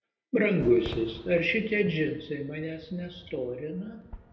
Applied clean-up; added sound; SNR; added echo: none; Fireworks; 17 dB; reverberation time 0.7 s.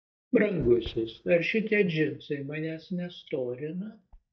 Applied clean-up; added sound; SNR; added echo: neural mask model DeepFilterNet 3.